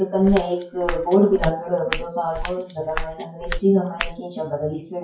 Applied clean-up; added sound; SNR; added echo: classical method WPE with log-MMSE.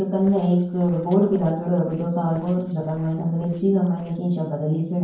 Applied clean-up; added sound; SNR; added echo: neural separator model SepFormer DNS4.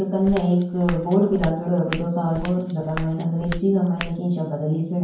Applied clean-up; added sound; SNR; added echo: none; Walk, footsteps; 12 dB; reverberation time 0.9 s.